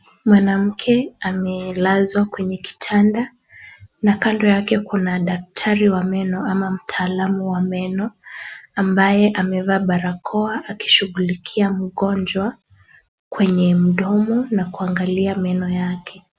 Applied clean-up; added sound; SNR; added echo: none; none; none; none.